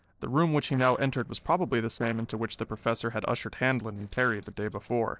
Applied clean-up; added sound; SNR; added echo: neural separator model SepFormer DNS4.